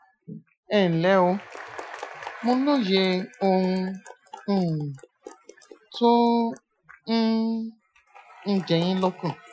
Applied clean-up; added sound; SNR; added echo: classical method Wiener filter.